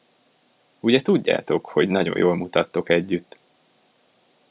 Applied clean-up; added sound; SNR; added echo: none; none; none; none.